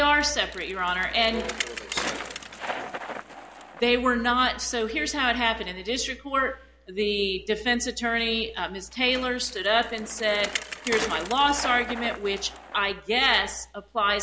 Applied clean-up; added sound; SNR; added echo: none; Bicycle; 12 dB; none.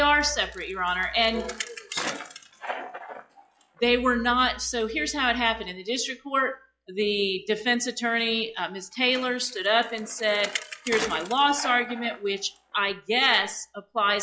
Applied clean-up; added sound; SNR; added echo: classical method log-MMSE.